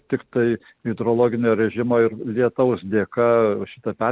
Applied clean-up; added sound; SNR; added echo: none; none; none; none.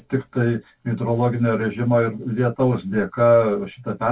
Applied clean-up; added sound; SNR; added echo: none; none; none; reverberation time 0.1 s.